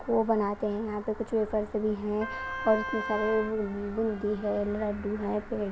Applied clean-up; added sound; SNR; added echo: none; Wind instrument, woodwind instrument; 8 dB; none.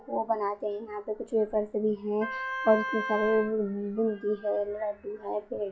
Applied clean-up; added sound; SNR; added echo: classical method log-MMSE.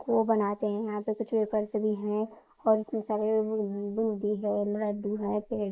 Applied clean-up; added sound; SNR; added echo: neural mask model Resemble Enhance denoiser.